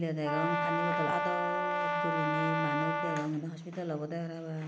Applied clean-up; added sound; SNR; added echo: none; Brass instrument; -2 dB; none.